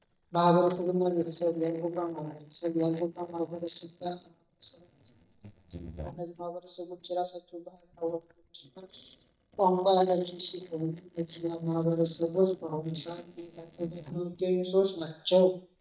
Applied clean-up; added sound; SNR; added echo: neural mask model DeepFilterNet 3.